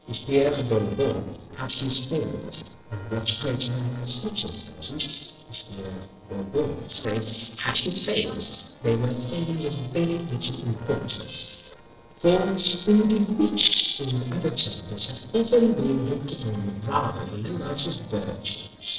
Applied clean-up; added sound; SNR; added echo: neural separator model SepFormer DNS4.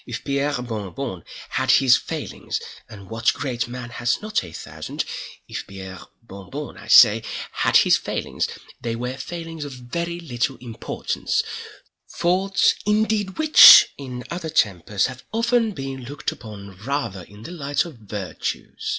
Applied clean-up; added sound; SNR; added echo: none; none; none; none.